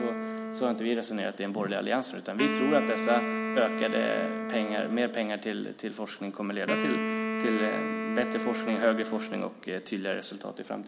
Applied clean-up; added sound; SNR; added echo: none; Wind instrument, woodwind instrument; 3 dB; none.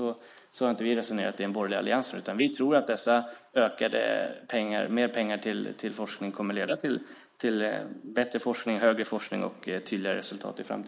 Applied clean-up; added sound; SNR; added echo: neural mask model Resemble Enhance denoiser.